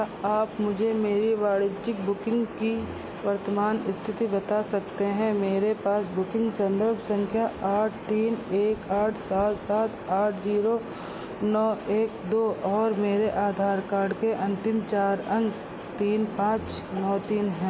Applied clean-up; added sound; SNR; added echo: none; Brass instrument; 18 dB; none.